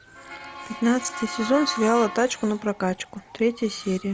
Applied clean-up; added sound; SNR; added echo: none; Motor vehicle (road) / Siren; 12 dB; none.